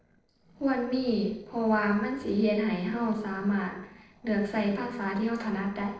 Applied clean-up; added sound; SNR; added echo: neural separator model SepFormer DNS4.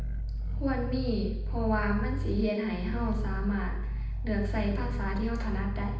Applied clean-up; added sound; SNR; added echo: none; Growling; -1 dB; reverberation time 0.8 s.